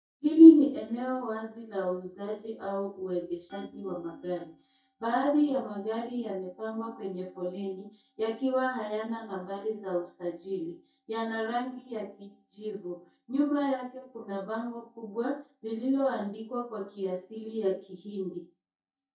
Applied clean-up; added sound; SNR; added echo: neural mask model DeepFilterNet 3.